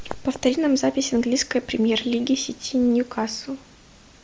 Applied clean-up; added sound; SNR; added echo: none; none; none; none.